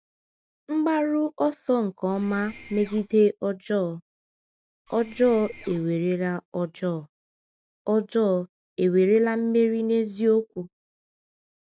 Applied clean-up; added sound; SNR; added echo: neural mask model DeepFilterNet 3.